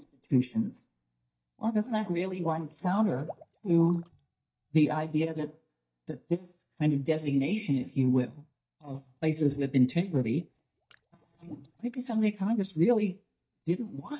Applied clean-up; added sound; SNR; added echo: neural mask model DeepFilterNet 3.